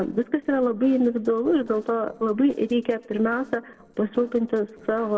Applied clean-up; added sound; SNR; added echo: neural separator model SepFormer DNS4.